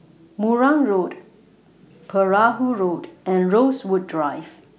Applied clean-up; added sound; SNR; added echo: none; none; none; none.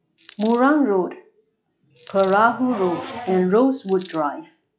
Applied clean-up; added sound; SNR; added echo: classical method log-MMSE.